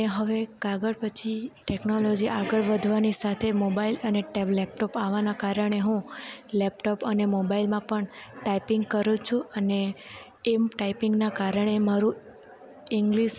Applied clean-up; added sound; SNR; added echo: none; none; none; none.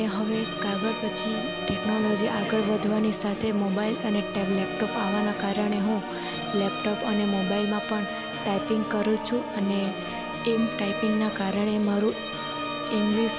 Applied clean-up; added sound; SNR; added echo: none; Bowed string instrument + Organ; 5 dB; none.